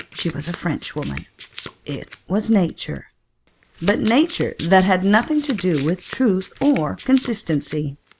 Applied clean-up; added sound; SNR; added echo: none; Domestic sounds, home sounds; 19 dB; none.